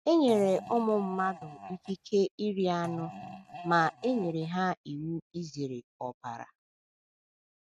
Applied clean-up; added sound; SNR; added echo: neural mask model RNNoise.